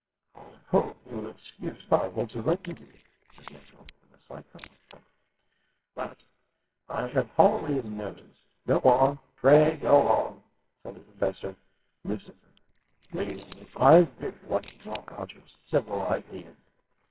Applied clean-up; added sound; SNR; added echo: neural separator model SepFormer WHAMR!.